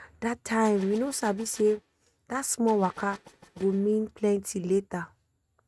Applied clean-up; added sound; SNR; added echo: neural mask model RNNoise.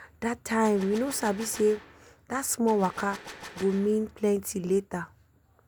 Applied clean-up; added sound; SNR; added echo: none; Gunshot, gunfire; 17 dB; none.